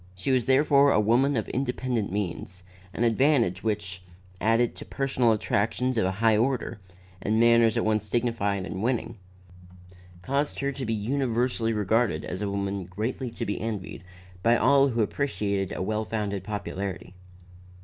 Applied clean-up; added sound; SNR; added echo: none; none; none; none.